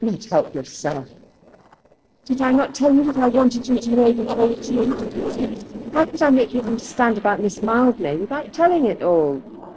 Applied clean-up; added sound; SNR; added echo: neural separator model SepFormer DNS4.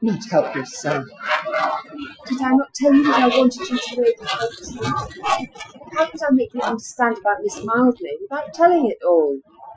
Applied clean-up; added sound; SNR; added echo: classical method Wiener filter.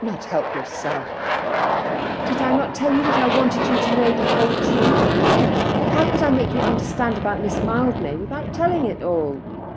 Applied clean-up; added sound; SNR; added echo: none; Aircraft; -2 dB; none.